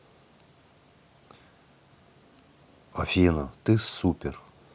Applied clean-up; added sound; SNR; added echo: none; none; none; none.